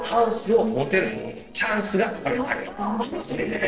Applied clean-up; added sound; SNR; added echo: neural separator model SepFormer DNS4.